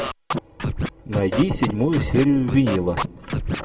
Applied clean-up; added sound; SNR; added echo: none; Scratching (performance technique); 5 dB; reverberation time 0.5 s.